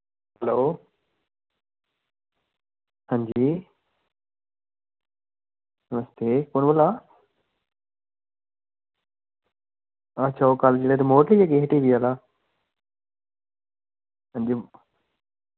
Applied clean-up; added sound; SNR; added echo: none; none; none; none.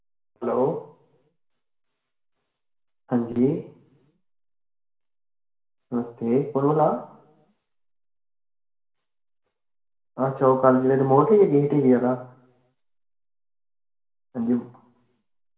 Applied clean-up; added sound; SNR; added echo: none; none; none; reverberation time 0.7 s.